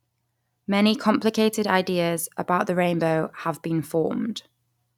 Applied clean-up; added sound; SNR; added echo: none; none; none; none.